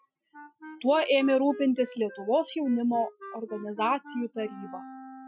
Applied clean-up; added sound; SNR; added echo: classical method Wiener filter.